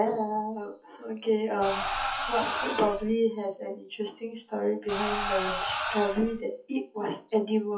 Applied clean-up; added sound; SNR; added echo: classical method WPE with log-MMSE.